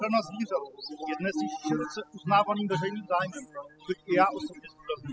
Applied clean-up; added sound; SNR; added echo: classical method spectral subtraction.